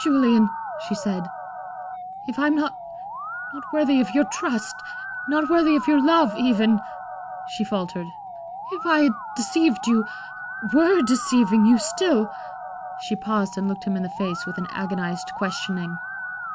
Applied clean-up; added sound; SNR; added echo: none; Musical instrument; 10 dB; none.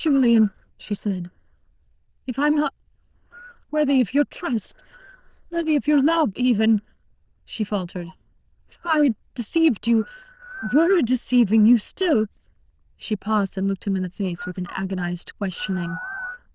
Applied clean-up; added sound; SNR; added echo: neural diffusion model UNIVERSE++.